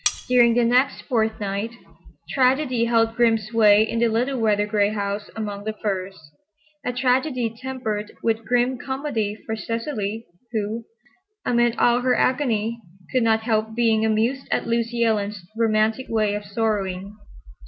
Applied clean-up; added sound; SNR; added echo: none; Cutlery, silverware; 7 dB; none.